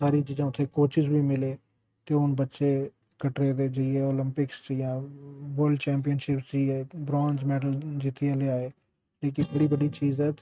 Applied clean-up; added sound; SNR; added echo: neural mask model RNNoise.